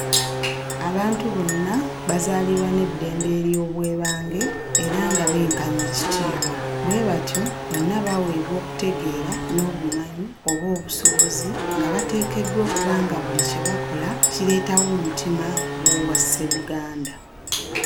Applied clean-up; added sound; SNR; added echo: none; Race car, auto racing / Accelerating, revving, vroom + Chink, clink; 1 dB; none.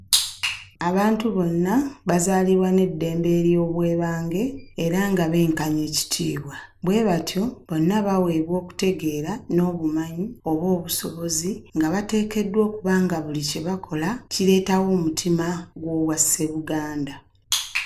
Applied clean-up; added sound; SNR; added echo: none; none; none; none.